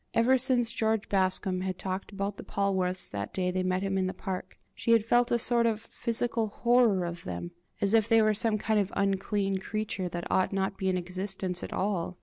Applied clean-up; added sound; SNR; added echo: none; none; none; none.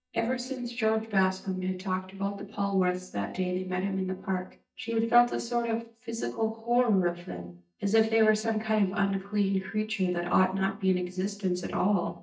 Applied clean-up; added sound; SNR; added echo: neural mask model DeepFilterNet 3.